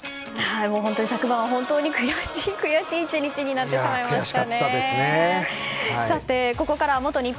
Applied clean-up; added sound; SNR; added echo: none; Bell; 16 dB; none.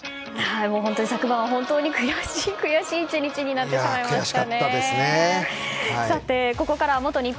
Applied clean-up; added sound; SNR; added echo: none; none; none; none.